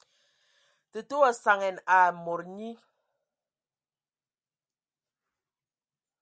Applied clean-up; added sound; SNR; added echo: none; none; none; none.